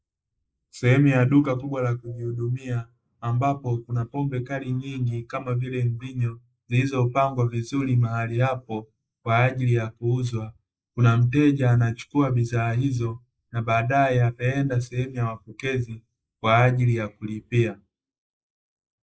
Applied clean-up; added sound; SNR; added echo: neural mask model Resemble Enhance denoiser.